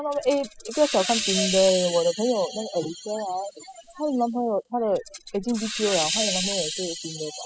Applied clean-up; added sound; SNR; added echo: classical method spectral subtraction.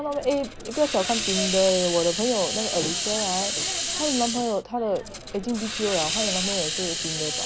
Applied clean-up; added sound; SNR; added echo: none; Hiss; 2 dB; none.